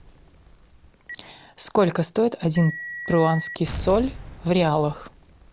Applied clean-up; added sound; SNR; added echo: none; Telephone + Explosion; 13 dB; none.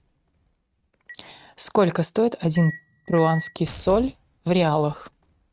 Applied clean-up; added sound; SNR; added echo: neural mask model RNNoise.